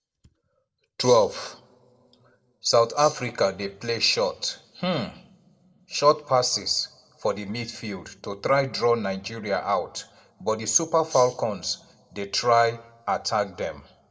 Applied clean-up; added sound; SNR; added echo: neural separator model SepFormer DNS4.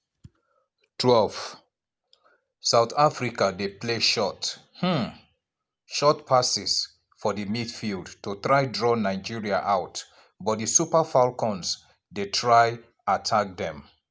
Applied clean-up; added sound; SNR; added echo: none; none; none; none.